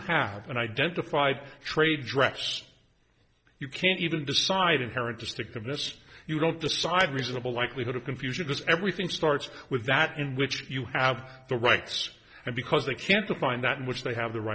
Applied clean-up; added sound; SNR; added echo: neural separator model SepFormer DNS4.